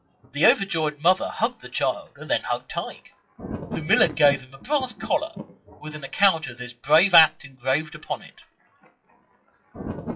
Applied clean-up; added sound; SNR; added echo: classical method WPE with log-MMSE.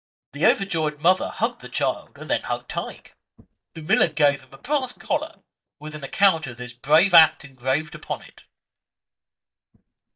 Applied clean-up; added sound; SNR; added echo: neural mask model DeepFilterNet 3.